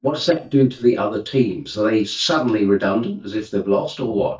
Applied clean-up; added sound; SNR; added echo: neural mask model DeepFilterNet 3.